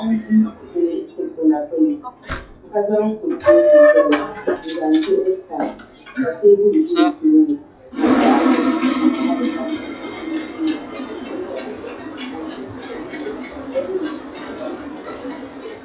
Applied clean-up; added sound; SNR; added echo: classical method WPE with log-MMSE.